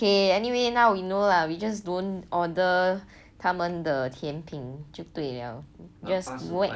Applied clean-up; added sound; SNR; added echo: none; none; none; none.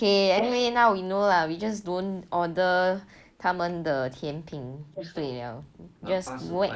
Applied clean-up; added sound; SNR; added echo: neural mask model Resemble Enhance denoiser.